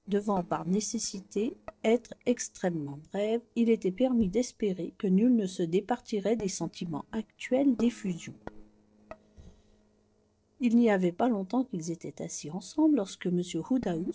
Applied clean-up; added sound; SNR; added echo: neural separator model SepFormer DNS4.